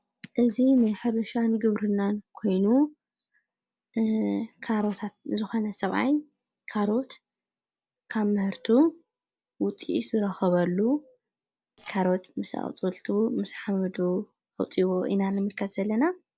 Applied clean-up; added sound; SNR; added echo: neural separator model SepFormer DNS4.